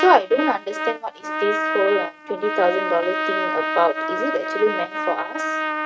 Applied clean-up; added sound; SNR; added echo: neural mask model RNNoise.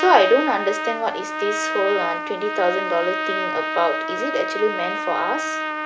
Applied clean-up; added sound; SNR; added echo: none; Trumpet; 3 dB; none.